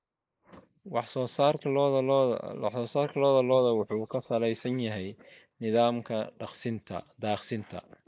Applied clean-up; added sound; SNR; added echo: neural mask model Resemble Enhance denoiser.